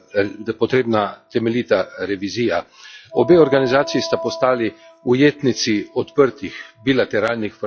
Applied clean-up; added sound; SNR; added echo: classical method log-MMSE.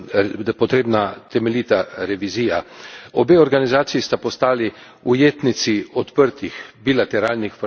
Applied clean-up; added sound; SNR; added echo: none; none; none; none.